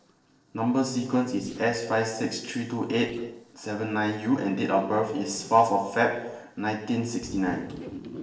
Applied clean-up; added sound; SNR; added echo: neural separator model SepFormer DNS4.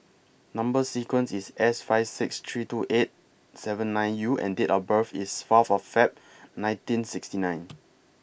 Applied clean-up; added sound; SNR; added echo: none; none; none; none.